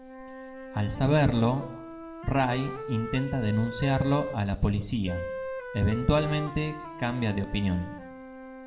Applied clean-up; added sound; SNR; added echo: none; Wind instrument, woodwind instrument; 11 dB; reverberation time 0.8 s.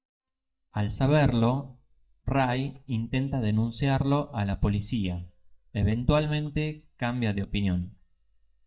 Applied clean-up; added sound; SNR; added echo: neural mask model DeepFilterNet 3.